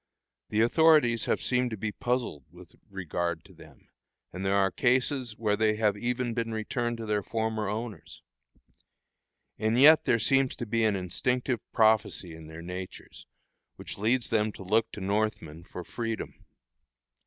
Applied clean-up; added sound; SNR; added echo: none; none; none; none.